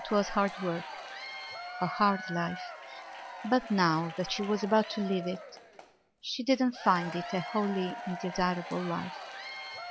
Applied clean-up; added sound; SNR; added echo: none; Applause / Crowd / Cheering; 10 dB; none.